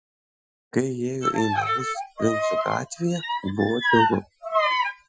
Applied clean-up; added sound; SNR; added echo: classical method Wiener filter.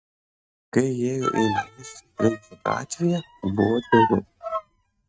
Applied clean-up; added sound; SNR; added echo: neural mask model RNNoise.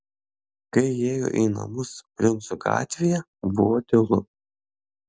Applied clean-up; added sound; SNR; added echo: none; none; none; none.